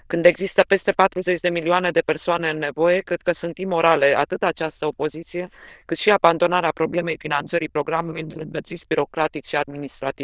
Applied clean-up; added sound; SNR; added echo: neural diffusion model UNIVERSE++.